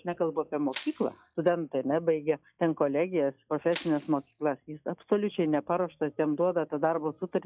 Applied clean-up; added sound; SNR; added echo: classical method log-MMSE.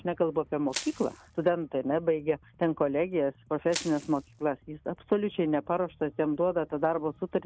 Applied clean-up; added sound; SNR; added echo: none; Crushing; 13 dB; none.